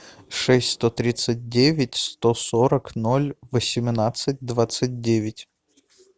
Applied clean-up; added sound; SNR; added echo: none; none; none; none.